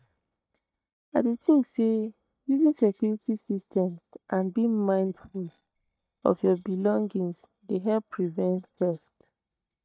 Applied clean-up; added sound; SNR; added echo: neural mask model DeepFilterNet 3.